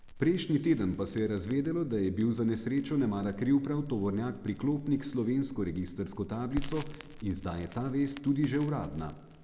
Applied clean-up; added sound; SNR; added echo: none; Crackle; 15 dB; none.